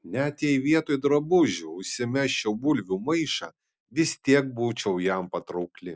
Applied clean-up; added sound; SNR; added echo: none; none; none; none.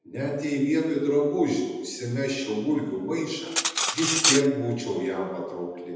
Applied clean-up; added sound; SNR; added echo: none; Cutlery, silverware; 1 dB; reverberation time 1.1 s.